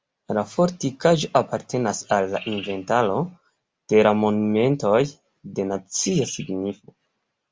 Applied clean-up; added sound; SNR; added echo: none; none; none; none.